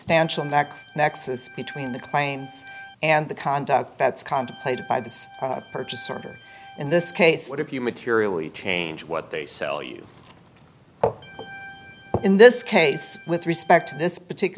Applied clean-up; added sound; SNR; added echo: none; Organ; 19 dB; none.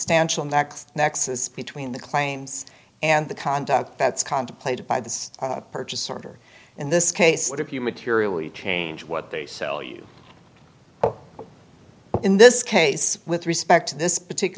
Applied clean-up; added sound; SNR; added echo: none; none; none; none.